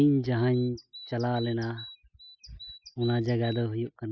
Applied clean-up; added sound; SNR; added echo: classical method spectral subtraction.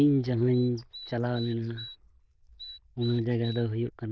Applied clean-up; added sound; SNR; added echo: neural diffusion model UNIVERSE++.